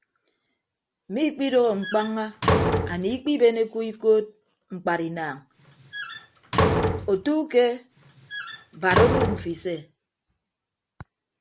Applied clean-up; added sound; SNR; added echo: none; Slam; 1 dB; none.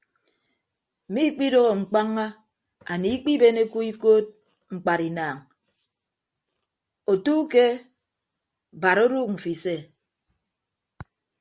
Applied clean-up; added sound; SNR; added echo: none; none; none; none.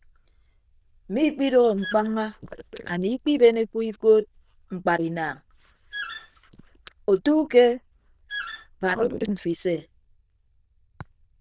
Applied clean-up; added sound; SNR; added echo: neural diffusion model UNIVERSE++.